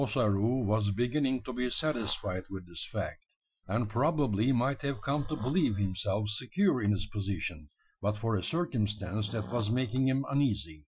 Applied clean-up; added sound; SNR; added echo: classical method Wiener filter.